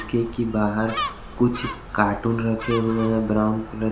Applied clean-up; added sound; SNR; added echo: none; Gull, seagull; 11 dB; reverberation time 1.6 s.